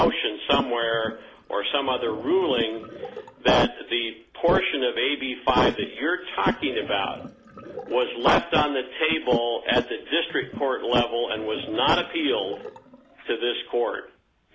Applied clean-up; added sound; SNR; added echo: none; Sink (filling or washing); 18 dB; none.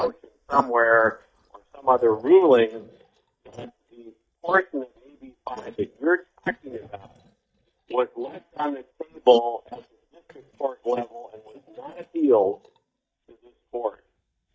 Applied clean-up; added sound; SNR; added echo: neural mask model DeepFilterNet 3.